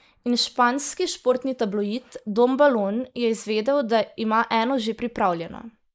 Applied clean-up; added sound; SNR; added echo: neural mask model Resemble Enhance denoiser.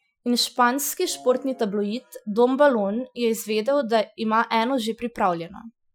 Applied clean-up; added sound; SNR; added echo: classical method Wiener filter.